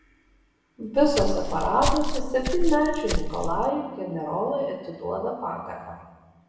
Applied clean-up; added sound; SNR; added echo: none; Walk, footsteps; -1 dB; reverberation time 1.2 s.